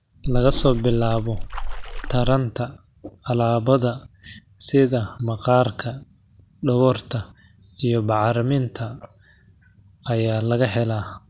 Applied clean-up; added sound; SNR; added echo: none; Splash, splatter; 2 dB; none.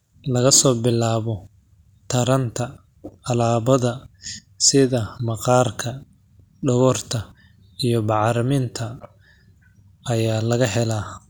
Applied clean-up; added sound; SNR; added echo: none; none; none; none.